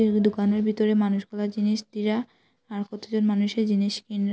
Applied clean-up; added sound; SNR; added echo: none; none; none; none.